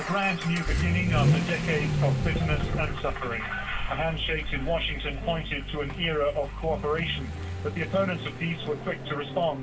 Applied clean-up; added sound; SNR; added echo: none; Accelerating, revving, vroom / Vehicle; 1 dB; reverberation time 0.2 s.